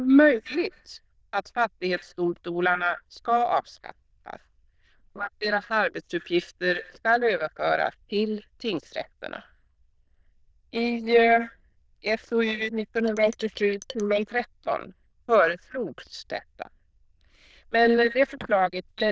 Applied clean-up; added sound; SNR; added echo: neural diffusion model UNIVERSE++.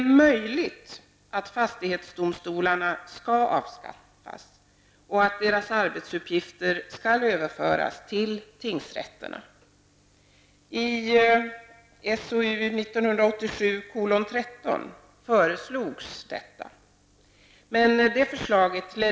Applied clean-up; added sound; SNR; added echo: none; none; none; none.